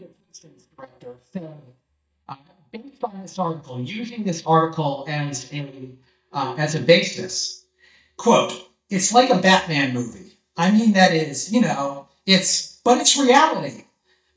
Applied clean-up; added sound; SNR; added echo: neural mask model DeepFilterNet 3.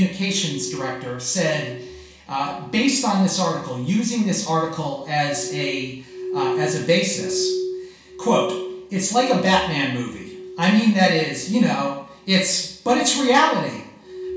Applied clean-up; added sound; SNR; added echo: none; Glass; 11 dB; reverberation time 0.6 s.